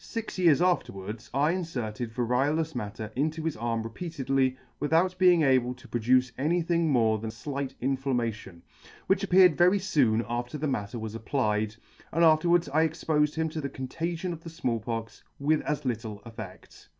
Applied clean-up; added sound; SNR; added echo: none; none; none; none.